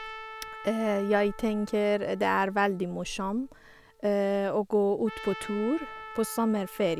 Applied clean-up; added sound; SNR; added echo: none; Trumpet; 17 dB; none.